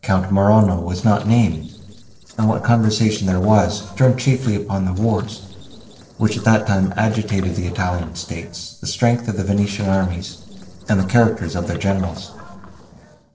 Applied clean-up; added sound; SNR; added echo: neural separator model SepFormer DNS4.